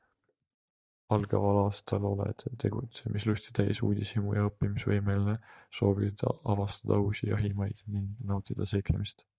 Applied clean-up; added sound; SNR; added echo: neural mask model DeepFilterNet 3.